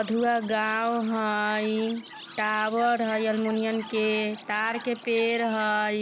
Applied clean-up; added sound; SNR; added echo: none; Chirp, tweet; 17 dB; none.